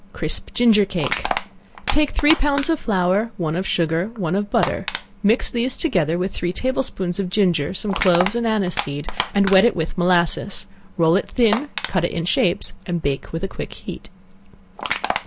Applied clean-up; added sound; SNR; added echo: none; Crushing; 10 dB; none.